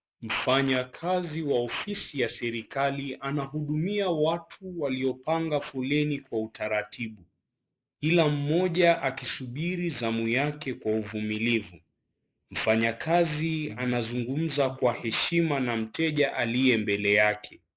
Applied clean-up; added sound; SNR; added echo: neural mask model Resemble Enhance denoiser.